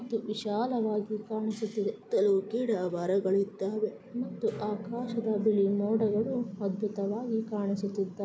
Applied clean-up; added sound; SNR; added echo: none; none; none; none.